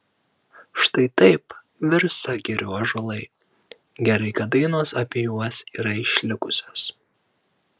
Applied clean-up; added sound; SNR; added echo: none; none; none; none.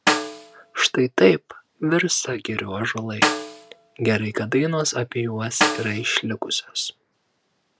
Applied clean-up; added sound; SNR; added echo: none; Snare drum; 4 dB; none.